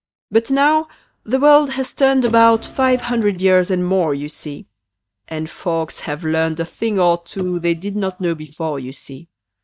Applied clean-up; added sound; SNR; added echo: neural mask model DeepFilterNet 3.